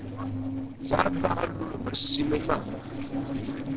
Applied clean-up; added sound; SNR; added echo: neural separator model SepFormer DNS4.